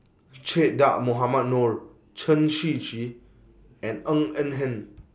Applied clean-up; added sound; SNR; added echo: none; none; none; none.